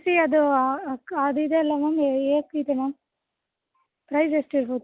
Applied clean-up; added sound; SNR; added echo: none; none; none; none.